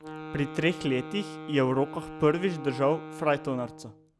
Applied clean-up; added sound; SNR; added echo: none; Wind instrument, woodwind instrument; 12 dB; none.